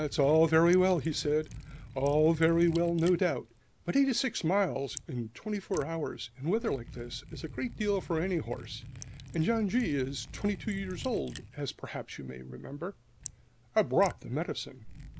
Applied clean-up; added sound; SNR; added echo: none; Liquid; 16 dB; none.